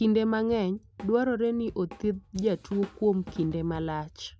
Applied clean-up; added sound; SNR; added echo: none; Drum / Drum kit; 19 dB; none.